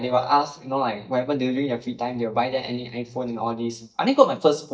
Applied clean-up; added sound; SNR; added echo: neural mask model DeepFilterNet 3.